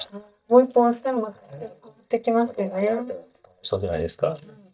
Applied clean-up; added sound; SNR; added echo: neural mask model DeepFilterNet 3.